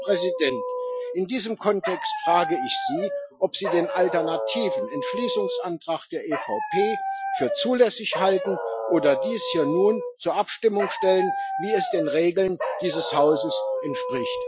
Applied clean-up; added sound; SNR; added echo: classical method Wiener filter.